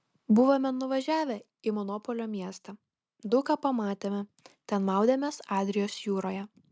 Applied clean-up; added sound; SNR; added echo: none; none; none; none.